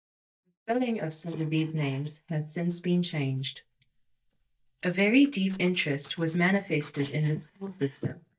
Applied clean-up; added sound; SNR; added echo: neural mask model DeepFilterNet 3.